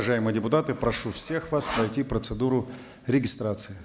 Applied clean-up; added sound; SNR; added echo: none; Sawing; 11 dB; none.